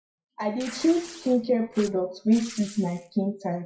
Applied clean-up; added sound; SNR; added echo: classical method WPE with log-MMSE.